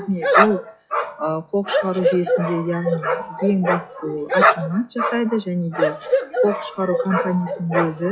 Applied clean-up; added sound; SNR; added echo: classical method log-MMSE.